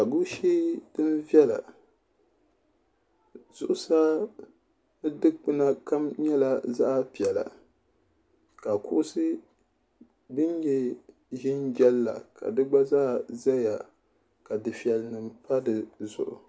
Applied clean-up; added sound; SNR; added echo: none; none; none; none.